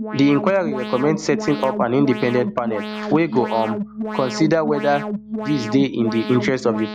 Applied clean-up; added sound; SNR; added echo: none; Alarm; 7 dB; none.